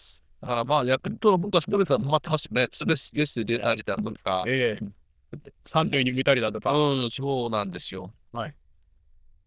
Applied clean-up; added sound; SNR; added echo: neural diffusion model UNIVERSE++.